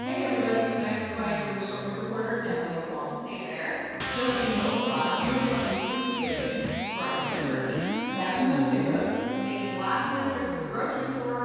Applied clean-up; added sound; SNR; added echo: none; Electric guitar; 5 dB; reverberation time 2.1 s.